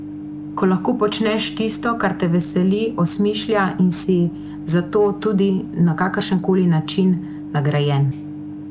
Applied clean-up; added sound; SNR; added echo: none; Microwave oven; 12 dB; none.